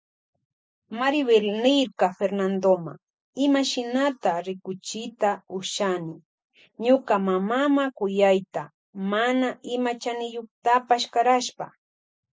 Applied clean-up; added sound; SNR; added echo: none; none; none; none.